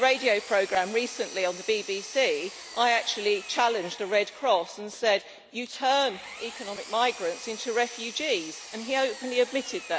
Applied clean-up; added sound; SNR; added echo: none; Engine; 16 dB; none.